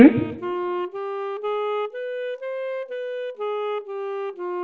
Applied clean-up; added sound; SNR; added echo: none; Wind instrument, woodwind instrument; 4 dB; reverberation time 0.8 s.